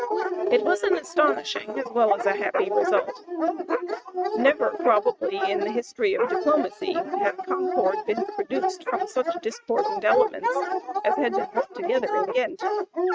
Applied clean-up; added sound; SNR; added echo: neural mask model RNNoise.